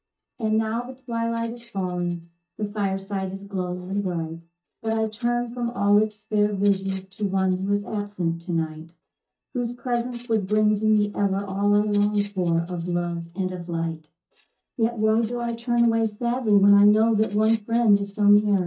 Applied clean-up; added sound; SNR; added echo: neural mask model DeepFilterNet 3.